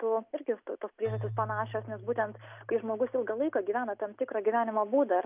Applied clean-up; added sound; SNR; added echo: none; Keyboard (musical); 15 dB; none.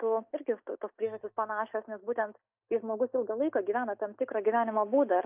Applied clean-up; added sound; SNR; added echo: neural mask model DeepFilterNet 3.